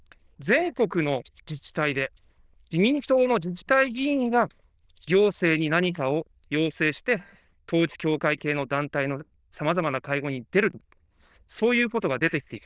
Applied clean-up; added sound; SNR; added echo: neural diffusion model UNIVERSE++.